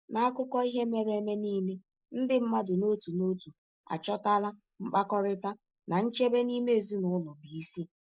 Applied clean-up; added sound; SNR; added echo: neural mask model Resemble Enhance denoiser.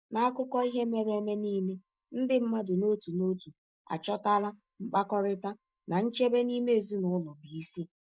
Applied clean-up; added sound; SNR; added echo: neural mask model DeepFilterNet 3.